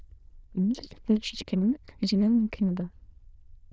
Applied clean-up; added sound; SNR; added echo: neural diffusion model UNIVERSE++.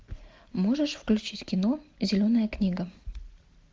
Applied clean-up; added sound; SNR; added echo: none; none; none; none.